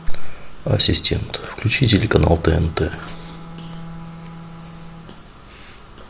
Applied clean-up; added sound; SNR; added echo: none; Bowed string instrument; 19 dB; none.